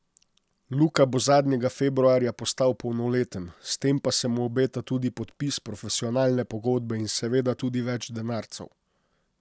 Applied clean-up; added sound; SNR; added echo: none; none; none; none.